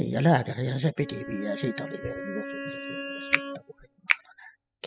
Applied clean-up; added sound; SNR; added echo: classical method spectral subtraction.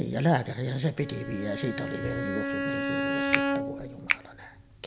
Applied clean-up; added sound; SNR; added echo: none; Finger snapping + Bowed string instrument; 0 dB; none.